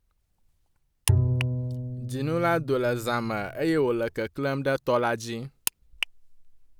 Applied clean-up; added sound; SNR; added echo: none; Bowed string instrument; 0 dB; none.